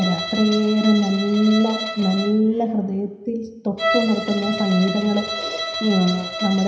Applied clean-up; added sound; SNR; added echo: none; Bowed string instrument; 7 dB; reverberation time 0.9 s.